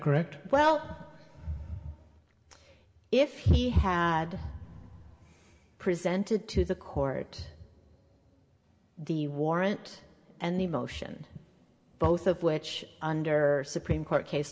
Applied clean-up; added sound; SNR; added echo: none; none; none; reverberation time 1.9 s.